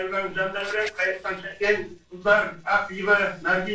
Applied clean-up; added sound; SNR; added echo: neural separator model SepFormer DNS4.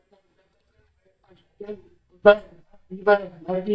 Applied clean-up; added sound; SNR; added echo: neural mask model DeepFilterNet 3.